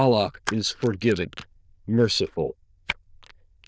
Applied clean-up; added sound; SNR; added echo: neural diffusion model UNIVERSE++.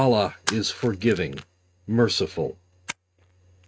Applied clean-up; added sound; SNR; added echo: neural mask model RNNoise.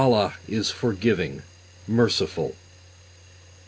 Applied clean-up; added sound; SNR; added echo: none; none; none; none.